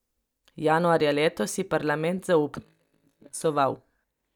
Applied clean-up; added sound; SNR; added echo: neural mask model DeepFilterNet 3.